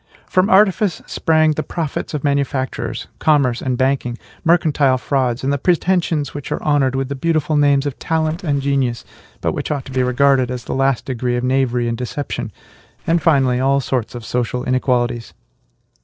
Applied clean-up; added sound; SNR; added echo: neural separator model SepFormer DNS4.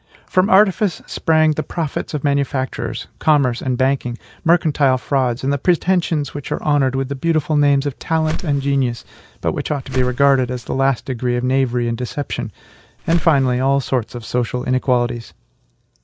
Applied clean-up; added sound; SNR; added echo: none; Whoosh, swoosh, swish; 6 dB; none.